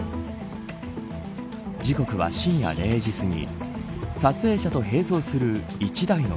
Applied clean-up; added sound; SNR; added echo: none; none; none; none.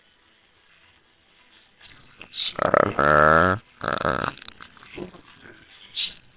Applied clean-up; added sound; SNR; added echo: neural separator model SepFormer WHAMR!.